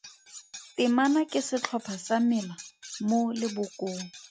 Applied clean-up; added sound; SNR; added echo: classical method log-MMSE.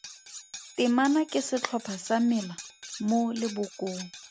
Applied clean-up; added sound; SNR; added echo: none; Cutlery, silverware; 16 dB; none.